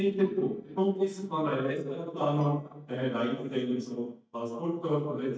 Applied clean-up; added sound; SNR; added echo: neural mask model DeepFilterNet 3.